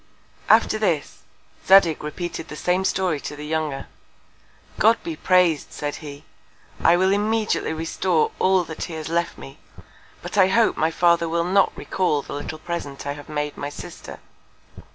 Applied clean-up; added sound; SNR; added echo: none; none; none; none.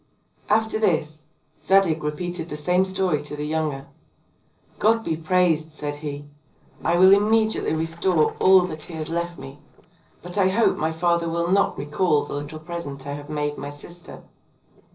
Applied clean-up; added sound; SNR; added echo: neural separator model SepFormer DNS4.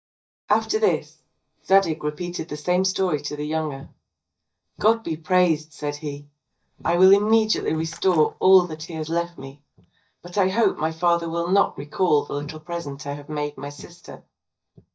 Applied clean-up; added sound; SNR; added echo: neural mask model DeepFilterNet 3.